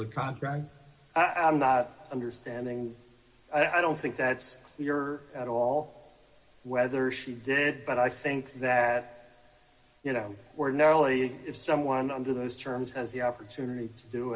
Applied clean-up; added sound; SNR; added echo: none; none; none; reverberation time 1.2 s.